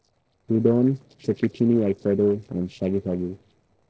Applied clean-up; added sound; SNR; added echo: neural separator model SepFormer DNS4.